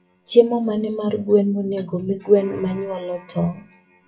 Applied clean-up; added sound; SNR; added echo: classical method WPE with log-MMSE.